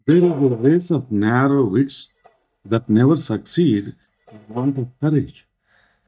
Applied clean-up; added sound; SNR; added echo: neural mask model DeepFilterNet 3.